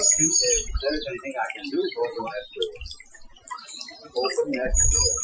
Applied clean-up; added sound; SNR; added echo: classical method Wiener filter.